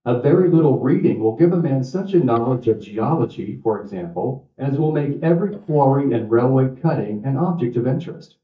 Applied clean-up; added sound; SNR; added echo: neural mask model DeepFilterNet 3.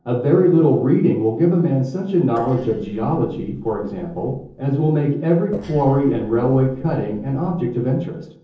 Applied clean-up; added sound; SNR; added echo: neural separator model SepFormer DNS4.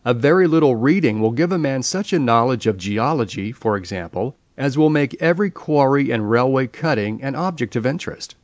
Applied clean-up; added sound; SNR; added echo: none; none; none; none.